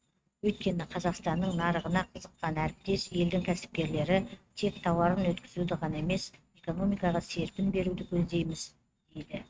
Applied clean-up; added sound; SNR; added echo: neural mask model RNNoise.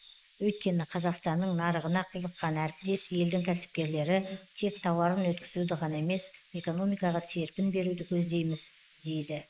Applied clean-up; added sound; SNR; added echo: neural mask model Resemble Enhance denoiser.